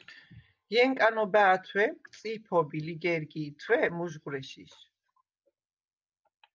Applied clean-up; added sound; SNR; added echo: none; none; none; none.